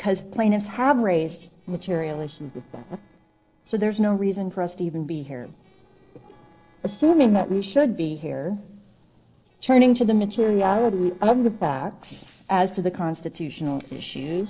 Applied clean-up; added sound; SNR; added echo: neural separator model SepFormer DNS4.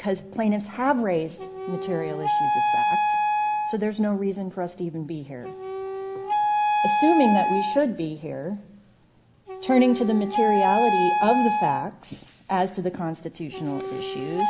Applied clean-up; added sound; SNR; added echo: none; Wind instrument, woodwind instrument; 1 dB; none.